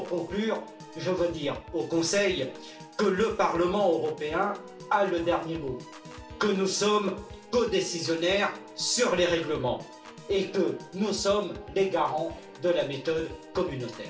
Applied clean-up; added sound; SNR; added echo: none; Piano / Organ; 17 dB; reverberation time 0.3 s.